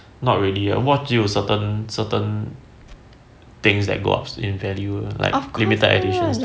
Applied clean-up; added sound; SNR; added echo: none; none; none; none.